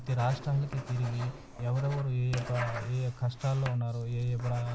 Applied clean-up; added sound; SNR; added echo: none; Writing; 12 dB; none.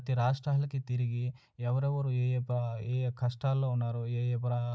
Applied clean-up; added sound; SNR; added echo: none; none; none; none.